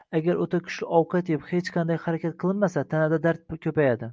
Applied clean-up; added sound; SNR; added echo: none; none; none; none.